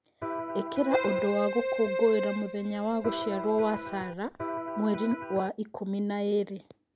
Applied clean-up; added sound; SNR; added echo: none; Electric guitar + Keyboard (musical); 4 dB; none.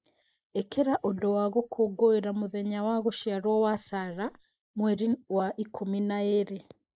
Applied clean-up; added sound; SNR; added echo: neural mask model Resemble Enhance denoiser.